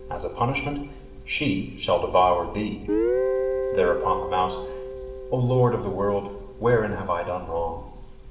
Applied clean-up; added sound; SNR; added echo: none; Guitar; 6 dB; reverberation time 0.9 s.